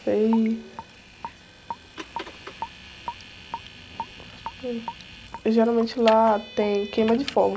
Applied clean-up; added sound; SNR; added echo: none; Vehicle + Raindrop / Drip; 13 dB; none.